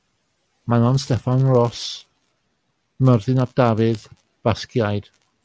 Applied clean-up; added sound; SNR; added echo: none; none; none; none.